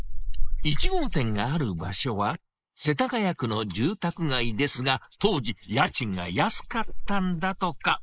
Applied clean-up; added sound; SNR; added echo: neural mask model Resemble Enhance denoiser.